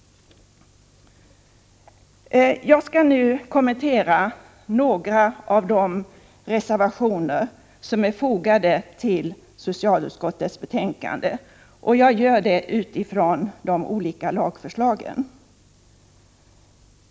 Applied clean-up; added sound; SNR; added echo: none; none; none; none.